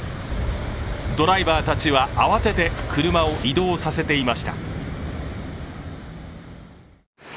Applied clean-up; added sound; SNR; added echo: none; none; none; none.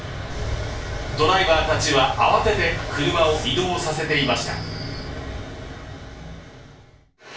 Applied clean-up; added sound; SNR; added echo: none; none; none; reverberation time 0.3 s.